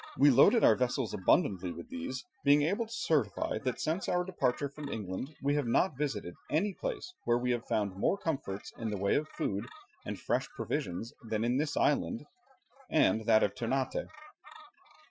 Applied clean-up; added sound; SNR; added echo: classical method Wiener filter.